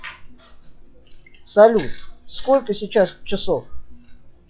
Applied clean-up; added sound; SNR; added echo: classical method log-MMSE.